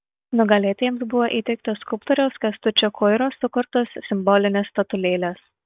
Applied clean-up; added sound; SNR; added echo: none; none; none; none.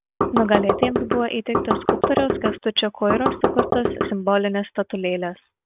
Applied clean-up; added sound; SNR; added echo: none; Knock; -2 dB; none.